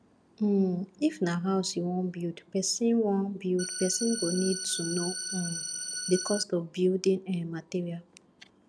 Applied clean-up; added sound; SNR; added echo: none; Organ; 5 dB; none.